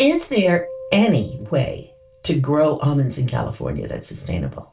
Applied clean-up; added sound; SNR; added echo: none; Piano; 18 dB; reverberation time 0.3 s.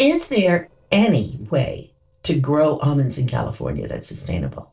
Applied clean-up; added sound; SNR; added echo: neural separator model SepFormer DNS4.